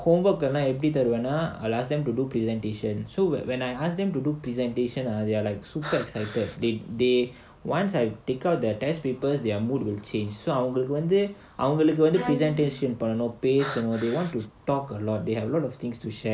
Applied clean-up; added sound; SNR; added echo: none; Breathing + Bowed string instrument; 12 dB; none.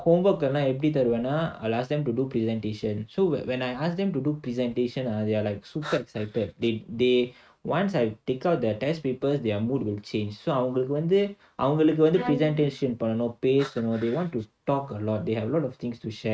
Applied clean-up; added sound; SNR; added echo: neural mask model RNNoise.